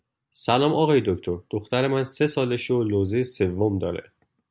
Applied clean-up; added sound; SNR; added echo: none; none; none; none.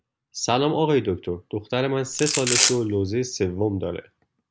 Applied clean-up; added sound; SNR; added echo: none; Domestic sounds, home sounds; -1 dB; none.